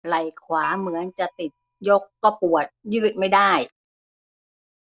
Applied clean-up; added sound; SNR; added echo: neural separator model SepFormer DNS4.